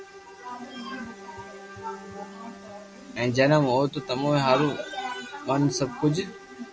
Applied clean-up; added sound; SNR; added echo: none; Bowed string instrument + Bowed string instrument; 18 dB; none.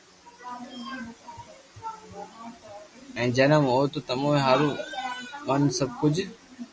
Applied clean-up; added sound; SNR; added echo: none; none; none; none.